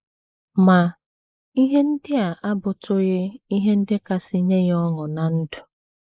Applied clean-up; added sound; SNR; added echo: neural mask model Resemble Enhance denoiser.